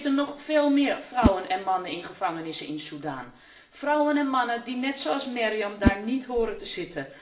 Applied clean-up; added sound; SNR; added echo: none; Whoosh, swoosh, swish; 4 dB; reverberation time 0.5 s.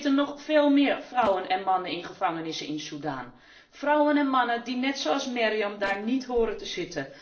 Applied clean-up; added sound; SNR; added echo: neural separator model SepFormer DNS4.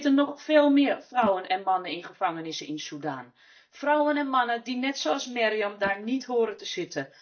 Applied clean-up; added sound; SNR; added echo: neural mask model DeepFilterNet 3.